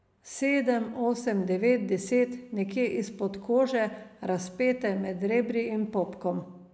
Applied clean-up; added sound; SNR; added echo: none; none; none; none.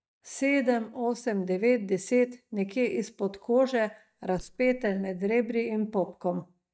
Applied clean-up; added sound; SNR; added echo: neural mask model DeepFilterNet 3.